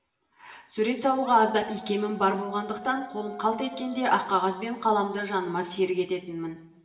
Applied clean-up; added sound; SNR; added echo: none; Dog; 17 dB; reverberation time 0.9 s.